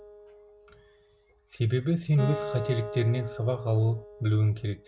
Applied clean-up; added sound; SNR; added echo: none; Acoustic guitar; 12 dB; none.